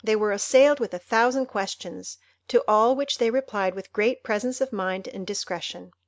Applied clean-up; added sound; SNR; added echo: none; none; none; none.